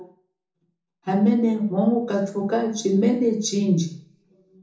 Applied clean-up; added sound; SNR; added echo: none; none; none; reverberation time 0.6 s.